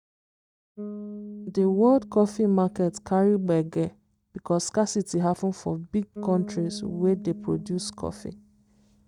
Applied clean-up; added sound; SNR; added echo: neural mask model DeepFilterNet 3.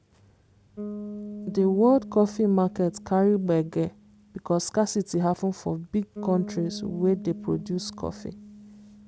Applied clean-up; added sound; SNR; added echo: none; Bass guitar; 14 dB; none.